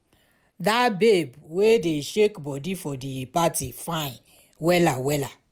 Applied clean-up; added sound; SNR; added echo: none; none; none; none.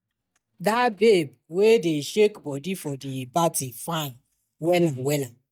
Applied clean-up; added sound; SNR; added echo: neural mask model DeepFilterNet 3.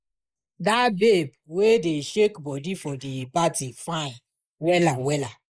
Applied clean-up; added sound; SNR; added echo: neural mask model Resemble Enhance denoiser.